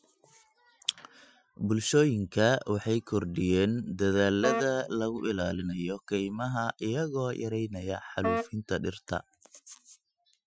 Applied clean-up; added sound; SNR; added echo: classical method Wiener filter.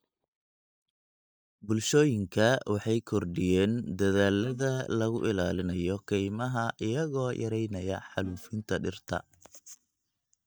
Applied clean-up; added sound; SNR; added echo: neural mask model DeepFilterNet 3.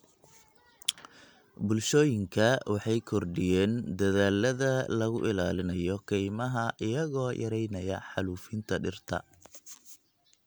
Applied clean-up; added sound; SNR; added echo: none; none; none; none.